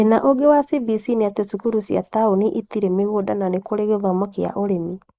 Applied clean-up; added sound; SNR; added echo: neural mask model Resemble Enhance denoiser.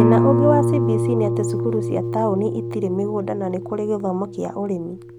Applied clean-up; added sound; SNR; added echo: none; Guitar; -1 dB; none.